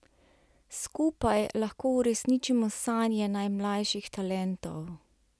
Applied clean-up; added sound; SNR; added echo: none; none; none; none.